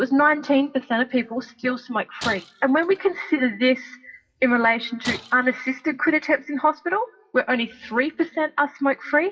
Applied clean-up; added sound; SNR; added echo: classical method WPE with log-MMSE.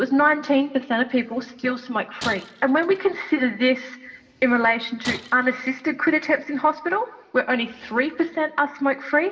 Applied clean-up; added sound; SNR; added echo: none; Shatter; 19 dB; reverberation time 0.9 s.